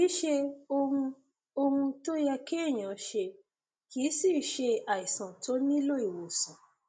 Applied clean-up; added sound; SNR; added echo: none; none; none; none.